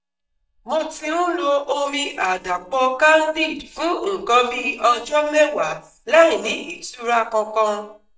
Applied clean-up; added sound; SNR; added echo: neural mask model DeepFilterNet 3.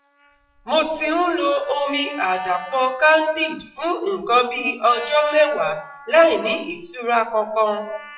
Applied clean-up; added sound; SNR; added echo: classical method WPE with log-MMSE.